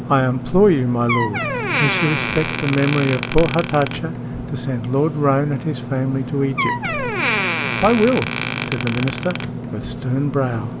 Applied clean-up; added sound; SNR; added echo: none; Door + Engine / Mechanisms; 4 dB; none.